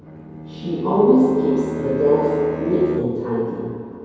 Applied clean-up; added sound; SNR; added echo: none; Bowed string instrument; 11 dB; reverberation time 2.2 s.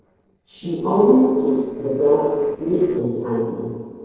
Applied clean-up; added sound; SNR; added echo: neural separator model SepFormer DNS4.